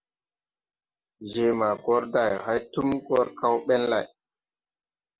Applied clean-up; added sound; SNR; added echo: none; none; none; none.